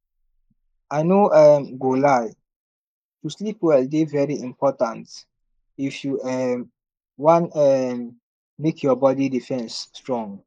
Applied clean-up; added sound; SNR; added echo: neural mask model Resemble Enhance denoiser.